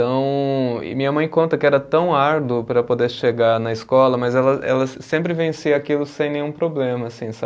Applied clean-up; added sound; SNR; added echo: none; none; none; none.